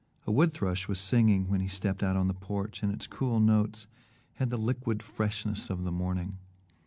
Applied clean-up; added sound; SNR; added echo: none; none; none; none.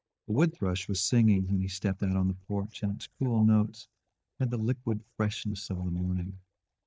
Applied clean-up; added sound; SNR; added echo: neural mask model DeepFilterNet 3.